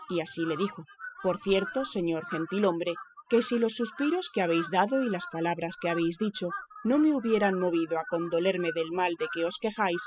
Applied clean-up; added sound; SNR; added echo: classical method spectral subtraction.